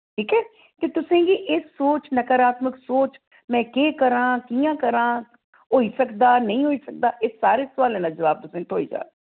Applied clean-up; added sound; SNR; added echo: none; none; none; none.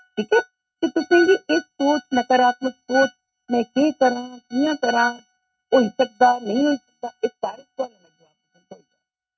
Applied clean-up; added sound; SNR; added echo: neural mask model RNNoise.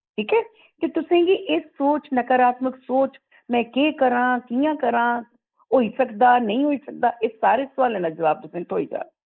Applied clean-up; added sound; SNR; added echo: neural mask model Resemble Enhance denoiser.